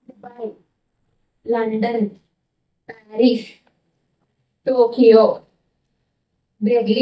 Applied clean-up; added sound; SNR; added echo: neural mask model DeepFilterNet 3.